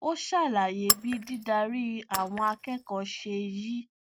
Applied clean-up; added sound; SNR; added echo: neural mask model RNNoise.